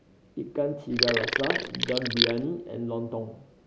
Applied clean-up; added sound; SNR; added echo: none; Sink (filling or washing); -3 dB; none.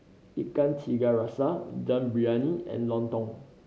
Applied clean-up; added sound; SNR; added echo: none; none; none; none.